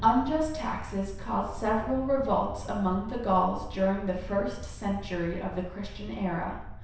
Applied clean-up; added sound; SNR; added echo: none; Thunder; 10 dB; reverberation time 0.7 s.